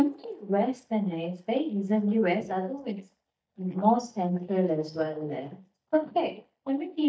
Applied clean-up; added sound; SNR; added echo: neural mask model DeepFilterNet 3.